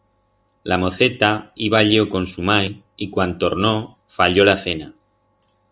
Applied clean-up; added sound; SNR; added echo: none; none; none; none.